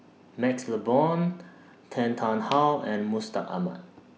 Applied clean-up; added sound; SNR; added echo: none; none; none; none.